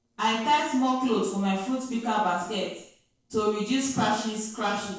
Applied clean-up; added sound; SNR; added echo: neural separator model SepFormer DNS4.